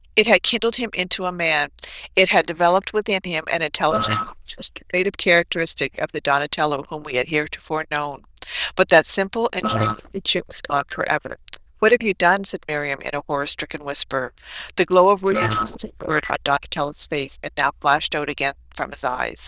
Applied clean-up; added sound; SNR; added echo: neural diffusion model UNIVERSE++.